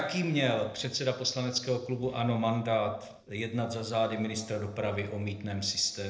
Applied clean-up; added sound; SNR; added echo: neural separator model SepFormer DNS4.